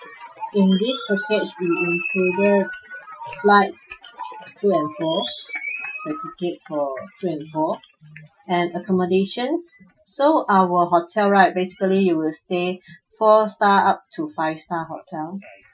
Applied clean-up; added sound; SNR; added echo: classical method Wiener filter.